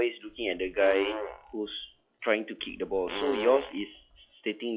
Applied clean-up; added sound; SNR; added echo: classical method log-MMSE.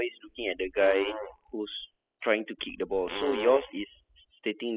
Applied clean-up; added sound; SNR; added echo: classical method spectral subtraction.